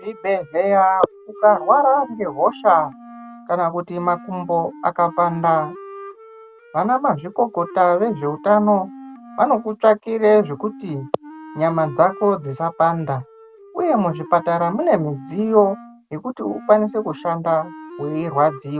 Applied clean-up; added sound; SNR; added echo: none; Wind instrument, woodwind instrument; 18 dB; none.